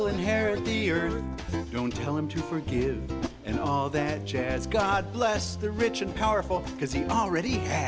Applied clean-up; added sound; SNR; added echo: none; none; none; none.